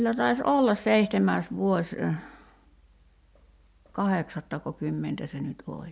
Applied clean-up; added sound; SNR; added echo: none; none; none; none.